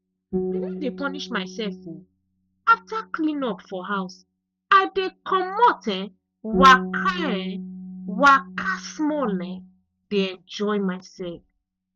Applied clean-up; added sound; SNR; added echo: neural mask model DeepFilterNet 3.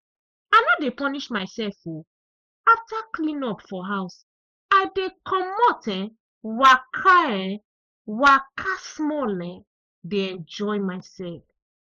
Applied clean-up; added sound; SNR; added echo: neural mask model Resemble Enhance denoiser.